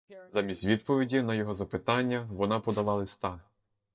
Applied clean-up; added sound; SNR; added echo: neural mask model DeepFilterNet 3.